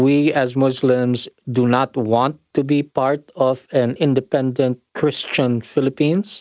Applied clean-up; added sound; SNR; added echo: none; none; none; none.